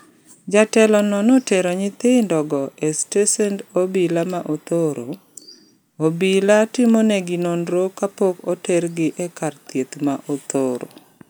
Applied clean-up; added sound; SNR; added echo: none; none; none; none.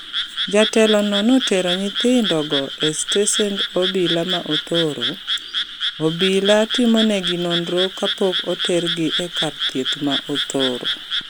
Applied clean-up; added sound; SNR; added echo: none; Frog; 4 dB; none.